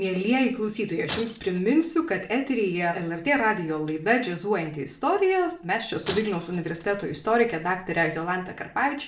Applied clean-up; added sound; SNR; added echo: none; Shatter; 16 dB; reverberation time 0.4 s.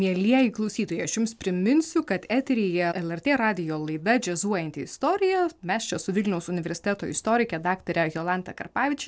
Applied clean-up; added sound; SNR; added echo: none; none; none; none.